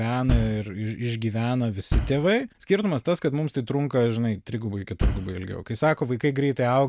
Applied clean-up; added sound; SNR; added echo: none; Bass drum; 4 dB; none.